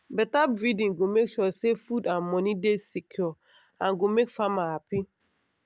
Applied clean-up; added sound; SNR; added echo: none; none; none; none.